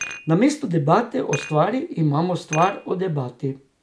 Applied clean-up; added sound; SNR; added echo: none; Dishes, pots, and pans; 16 dB; none.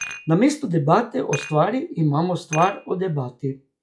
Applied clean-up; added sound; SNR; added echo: classical method log-MMSE.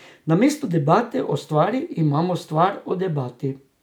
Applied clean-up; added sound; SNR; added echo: none; none; none; none.